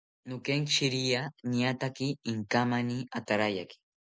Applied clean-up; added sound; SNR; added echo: none; none; none; none.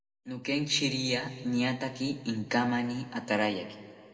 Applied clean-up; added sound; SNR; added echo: none; none; none; reverberation time 1.8 s.